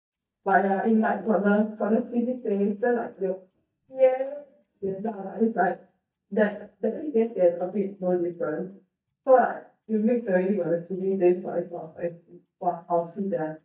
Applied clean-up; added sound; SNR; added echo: neural mask model DeepFilterNet 3.